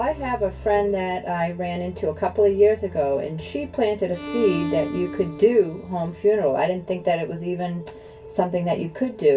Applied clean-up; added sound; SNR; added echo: none; Bowed string instrument; 11 dB; reverberation time 0.2 s.